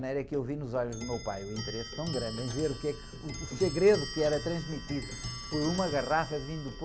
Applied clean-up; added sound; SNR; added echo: none; Clock; 9 dB; none.